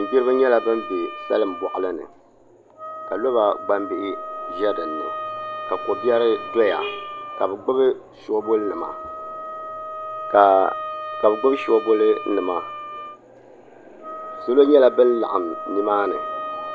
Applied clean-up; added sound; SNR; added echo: none; Wind instrument, woodwind instrument; 10 dB; none.